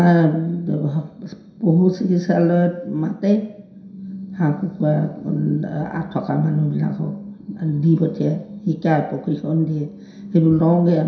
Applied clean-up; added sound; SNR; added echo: none; none; none; reverberation time 0.7 s.